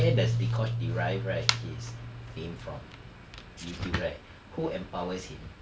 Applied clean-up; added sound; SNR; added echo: none; Keyboard (musical); 0 dB; none.